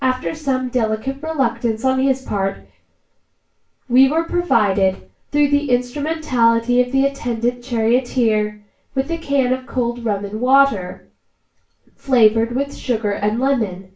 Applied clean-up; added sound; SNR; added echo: none; none; none; reverberation time 0.3 s.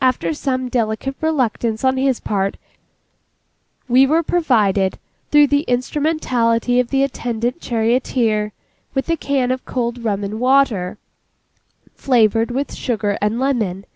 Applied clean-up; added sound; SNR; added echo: none; none; none; none.